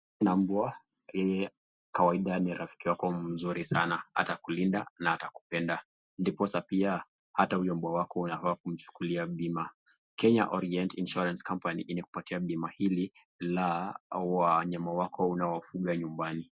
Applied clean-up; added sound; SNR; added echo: none; none; none; none.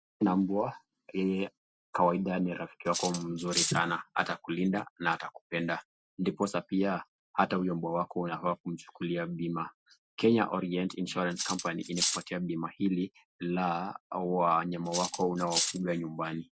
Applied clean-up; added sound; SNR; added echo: none; Cutlery, silverware; 3 dB; none.